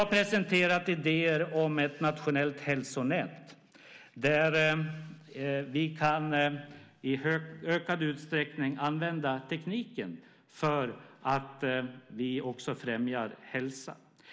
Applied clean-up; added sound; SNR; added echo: none; none; none; none.